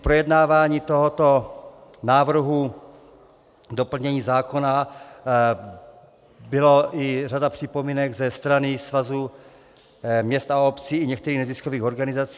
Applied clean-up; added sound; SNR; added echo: none; none; none; none.